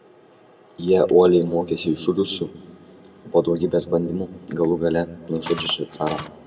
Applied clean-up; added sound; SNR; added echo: none; Printer; 10 dB; reverberation time 1.2 s.